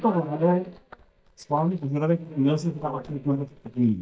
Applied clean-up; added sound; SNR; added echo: neural mask model DeepFilterNet 3.